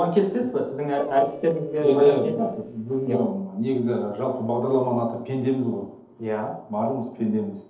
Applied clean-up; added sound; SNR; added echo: neural separator model SepFormer DNS4.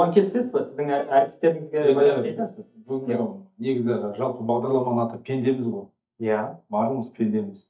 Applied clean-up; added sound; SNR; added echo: neural mask model DeepFilterNet 3.